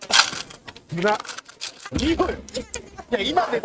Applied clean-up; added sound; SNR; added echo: neural mask model RNNoise.